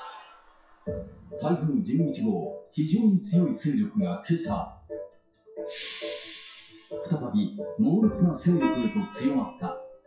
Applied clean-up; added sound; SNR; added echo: classical method WPE with log-MMSE.